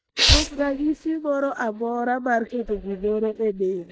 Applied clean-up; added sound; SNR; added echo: neural mask model DeepFilterNet 3.